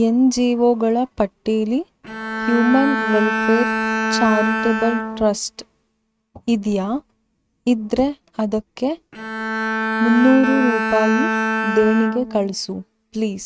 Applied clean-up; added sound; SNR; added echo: neural mask model RNNoise.